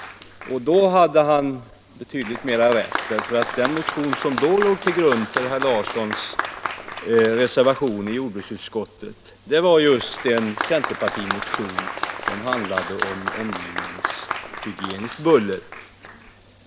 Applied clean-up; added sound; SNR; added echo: none; Applause; 8 dB; none.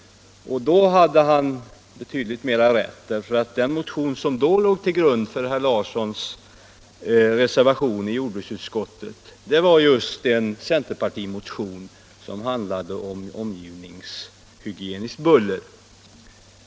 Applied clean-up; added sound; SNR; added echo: none; none; none; none.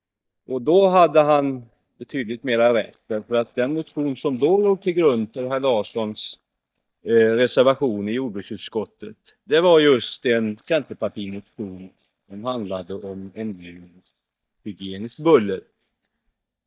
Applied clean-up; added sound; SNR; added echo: neural mask model DeepFilterNet 3.